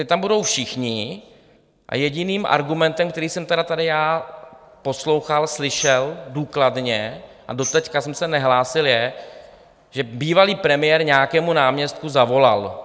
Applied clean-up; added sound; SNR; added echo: none; Tambourine; 15 dB; none.